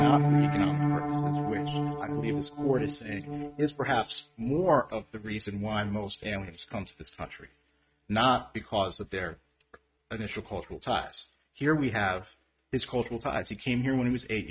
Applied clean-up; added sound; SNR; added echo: neural mask model RNNoise.